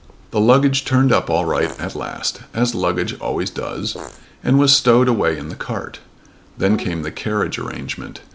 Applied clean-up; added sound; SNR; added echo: none; Bowed string instrument + Fart; 16 dB; none.